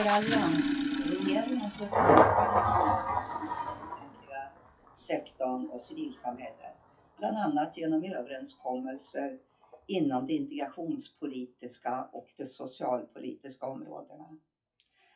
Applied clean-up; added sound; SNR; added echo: classical method WPE with log-MMSE.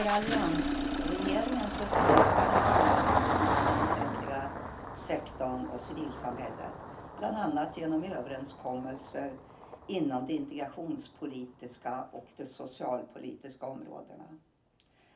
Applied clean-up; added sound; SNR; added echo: none; Engine starting; -4 dB; reverberation time 0.3 s.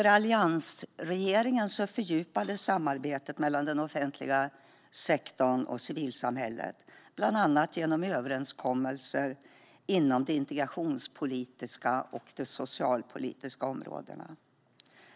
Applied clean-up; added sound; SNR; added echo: none; none; none; none.